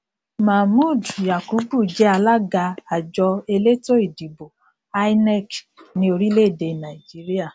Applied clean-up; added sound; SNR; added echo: none; none; none; none.